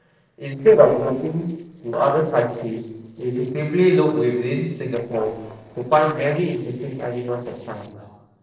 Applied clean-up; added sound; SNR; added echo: neural separator model SepFormer DNS4.